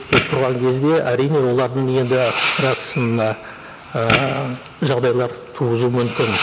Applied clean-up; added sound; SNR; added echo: none; Fireworks; 7 dB; none.